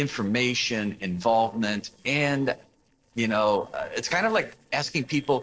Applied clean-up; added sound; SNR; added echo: neural separator model SepFormer DNS4.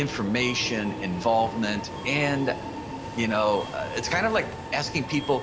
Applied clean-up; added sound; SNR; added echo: none; Subway, metro, underground; 8 dB; none.